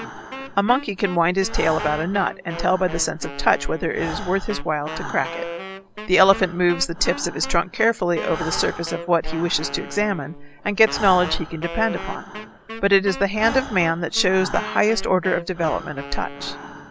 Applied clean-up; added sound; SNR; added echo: none; Breathing + Wind instrument, woodwind instrument; 11 dB; none.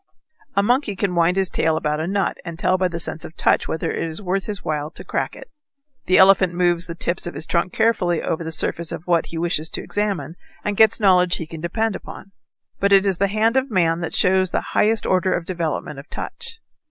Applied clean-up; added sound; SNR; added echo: none; none; none; none.